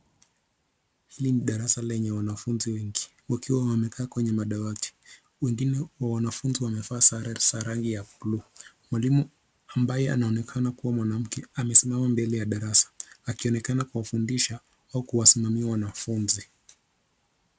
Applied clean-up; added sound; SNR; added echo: none; none; none; none.